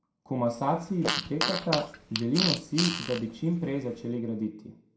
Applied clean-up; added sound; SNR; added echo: none; Fart; 3 dB; reverberation time 0.5 s.